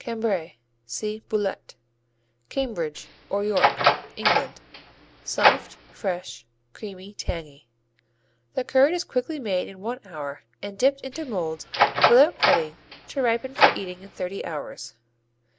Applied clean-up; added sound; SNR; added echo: none; Door; -2 dB; none.